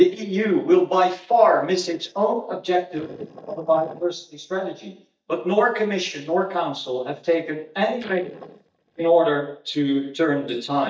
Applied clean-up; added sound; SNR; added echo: neural mask model DeepFilterNet 3.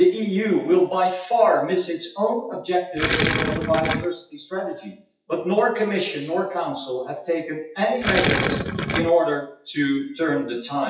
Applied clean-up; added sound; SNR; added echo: classical method WPE with log-MMSE.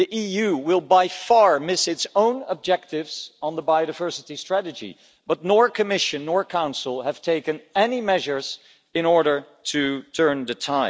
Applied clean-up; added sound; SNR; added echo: none; none; none; none.